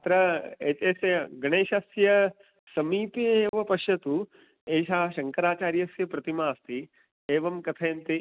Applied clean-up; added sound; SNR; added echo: none; none; none; none.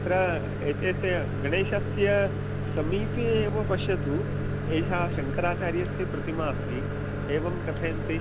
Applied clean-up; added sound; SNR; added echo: none; Microwave oven; 0 dB; none.